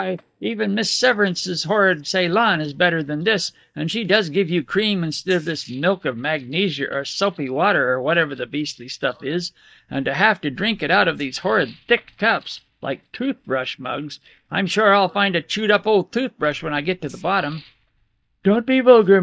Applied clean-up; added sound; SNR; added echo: neural mask model DeepFilterNet 3.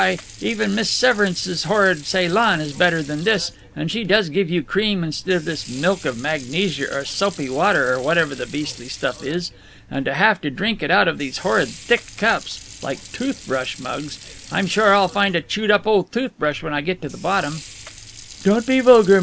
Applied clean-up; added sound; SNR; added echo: none; Sink (filling or washing) / Water; 19 dB; none.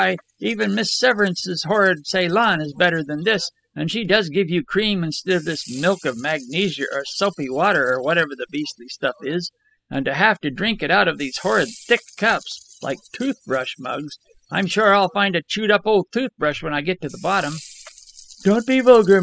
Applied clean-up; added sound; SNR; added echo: classical method spectral subtraction.